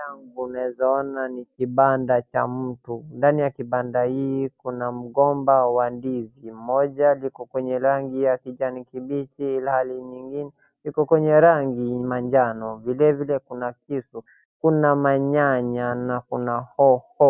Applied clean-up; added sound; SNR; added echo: none; none; none; none.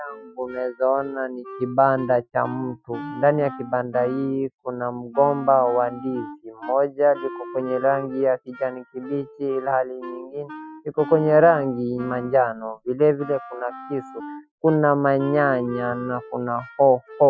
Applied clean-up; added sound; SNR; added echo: classical method Wiener filter.